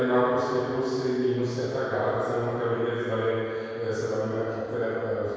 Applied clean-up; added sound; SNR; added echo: none; none; none; reverberation time 2.2 s.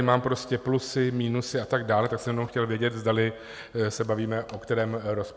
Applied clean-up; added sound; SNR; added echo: none; none; none; none.